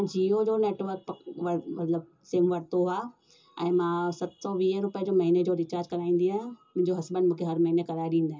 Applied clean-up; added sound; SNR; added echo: none; none; none; reverberation time 0.2 s.